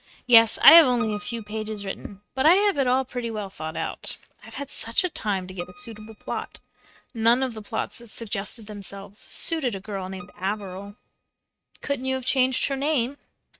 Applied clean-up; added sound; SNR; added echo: neural mask model RNNoise.